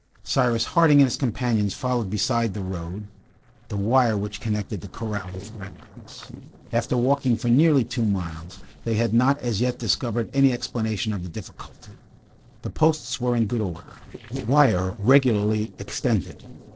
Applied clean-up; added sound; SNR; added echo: neural separator model SepFormer DNS4.